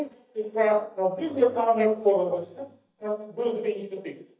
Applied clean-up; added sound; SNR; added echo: neural mask model DeepFilterNet 3.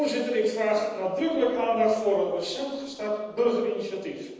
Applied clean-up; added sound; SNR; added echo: neural separator model SepFormer DNS4.